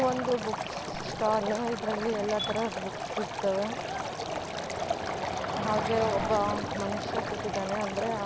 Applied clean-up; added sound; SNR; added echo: none; Stream; 6 dB; none.